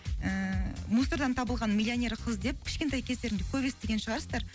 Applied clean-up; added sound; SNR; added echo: none; none; none; none.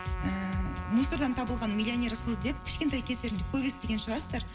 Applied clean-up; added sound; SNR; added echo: none; Trumpet; 14 dB; reverberation time 2.9 s.